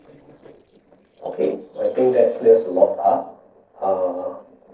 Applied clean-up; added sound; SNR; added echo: neural separator model SepFormer DNS4.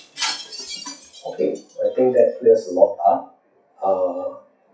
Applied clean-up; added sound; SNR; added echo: classical method WPE with log-MMSE.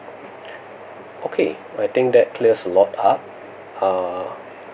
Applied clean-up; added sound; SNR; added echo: none; none; none; none.